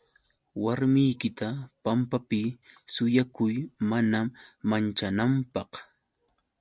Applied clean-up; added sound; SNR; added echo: none; none; none; none.